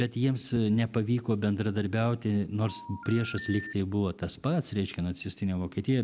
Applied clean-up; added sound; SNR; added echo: none; Telephone; 14 dB; none.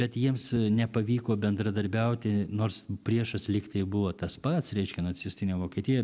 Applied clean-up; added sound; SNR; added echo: none; none; none; none.